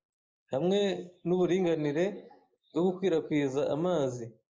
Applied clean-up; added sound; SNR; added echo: neural mask model Resemble Enhance denoiser.